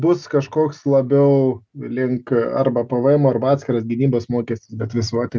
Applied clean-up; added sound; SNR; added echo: none; none; none; none.